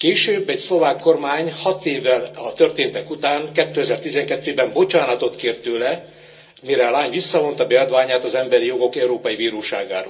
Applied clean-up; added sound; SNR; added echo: none; none; none; reverberation time 0.2 s.